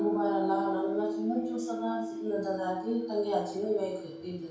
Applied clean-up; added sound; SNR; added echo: none; Piano; 4 dB; reverberation time 0.5 s.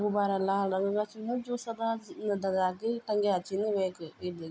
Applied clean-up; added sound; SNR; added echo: none; none; none; none.